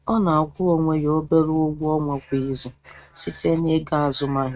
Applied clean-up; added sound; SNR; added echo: neural mask model RNNoise.